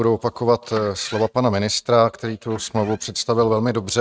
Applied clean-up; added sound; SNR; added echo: neural mask model RNNoise.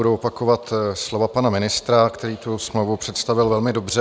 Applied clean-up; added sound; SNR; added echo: none; none; none; none.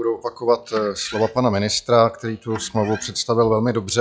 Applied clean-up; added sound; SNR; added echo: classical method log-MMSE.